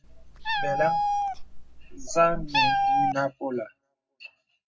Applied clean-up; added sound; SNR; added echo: none; Meow; -4 dB; reverberation time 0.3 s.